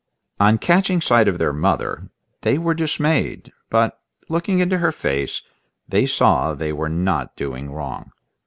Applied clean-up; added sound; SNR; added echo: none; none; none; none.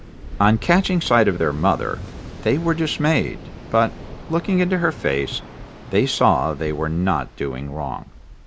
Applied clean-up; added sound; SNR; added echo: none; Waves, surf; 14 dB; none.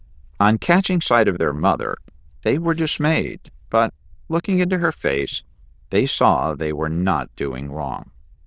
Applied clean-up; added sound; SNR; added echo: neural diffusion model UNIVERSE++.